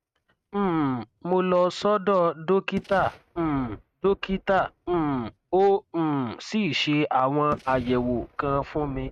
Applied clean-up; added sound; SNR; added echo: neural mask model RNNoise.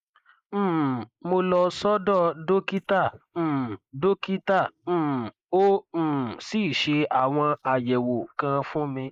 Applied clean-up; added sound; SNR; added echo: neural mask model Resemble Enhance denoiser.